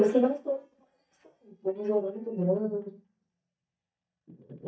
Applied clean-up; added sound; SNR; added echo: neural mask model DeepFilterNet 3.